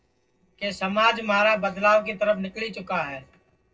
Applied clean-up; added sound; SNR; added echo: neural separator model SepFormer DNS4.